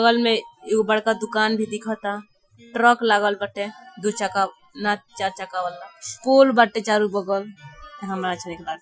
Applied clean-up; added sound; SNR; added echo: classical method Wiener filter.